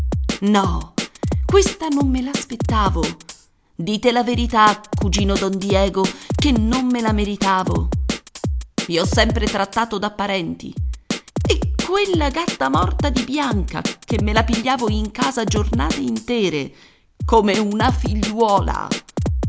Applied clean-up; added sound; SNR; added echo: none; Drum kit; 3 dB; none.